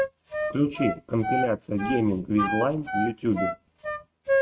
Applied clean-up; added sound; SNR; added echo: neural mask model RNNoise.